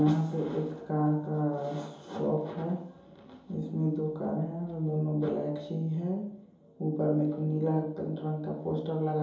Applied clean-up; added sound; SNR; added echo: none; none; none; reverberation time 2.8 s.